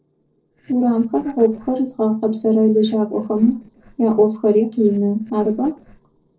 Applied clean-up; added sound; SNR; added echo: neural separator model SepFormer DNS4.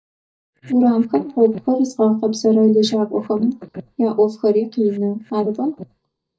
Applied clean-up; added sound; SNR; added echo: neural mask model DeepFilterNet 3.